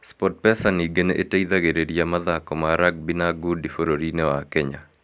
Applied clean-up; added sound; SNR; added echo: none; none; none; none.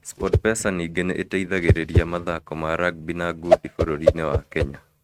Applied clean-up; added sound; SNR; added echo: neural mask model RNNoise.